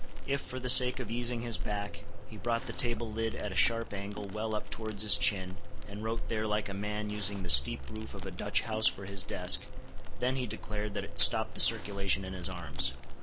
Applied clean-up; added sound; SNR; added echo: none; Crackle; -2 dB; none.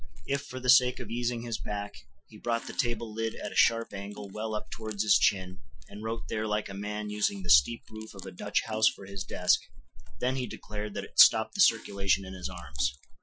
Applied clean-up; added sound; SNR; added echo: classical method Wiener filter.